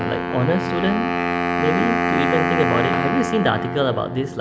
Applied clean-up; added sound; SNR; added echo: none; Wind instrument, woodwind instrument; 0 dB; none.